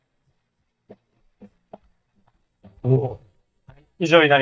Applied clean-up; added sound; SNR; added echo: neural mask model DeepFilterNet 3.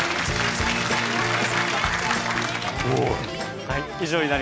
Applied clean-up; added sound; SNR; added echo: none; none; none; none.